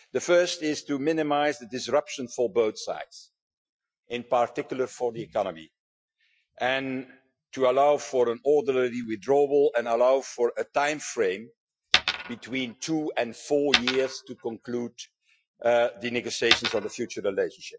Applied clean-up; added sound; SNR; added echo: classical method Wiener filter.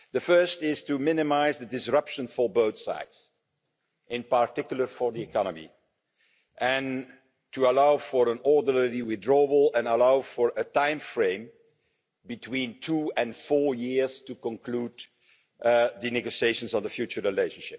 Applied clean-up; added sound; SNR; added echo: none; none; none; none.